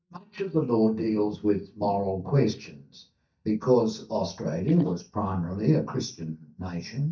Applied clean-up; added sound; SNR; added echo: neural mask model DeepFilterNet 3.